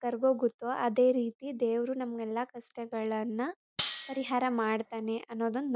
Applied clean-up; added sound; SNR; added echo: neural mask model DeepFilterNet 3.